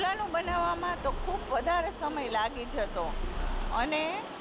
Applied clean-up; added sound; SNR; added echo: none; Motor vehicle (road); 5 dB; none.